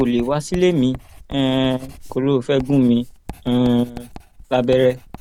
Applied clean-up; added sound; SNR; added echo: none; Writing; 18 dB; none.